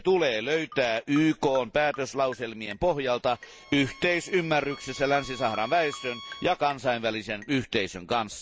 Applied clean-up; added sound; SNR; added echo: none; Marimba, xylophone + Bowed string instrument; 19 dB; none.